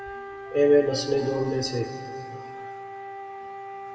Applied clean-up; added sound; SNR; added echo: none; Wind instrument, woodwind instrument; 11 dB; reverberation time 2.1 s.